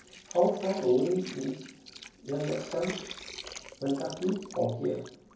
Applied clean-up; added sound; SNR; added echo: none; Water; 15 dB; reverberation time 0.6 s.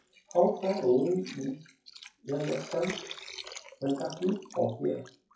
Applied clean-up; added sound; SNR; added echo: classical method WPE with log-MMSE.